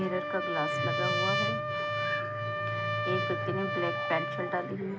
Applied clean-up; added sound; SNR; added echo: none; Trumpet; -2 dB; none.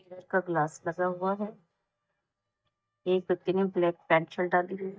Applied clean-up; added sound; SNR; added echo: neural mask model DeepFilterNet 3.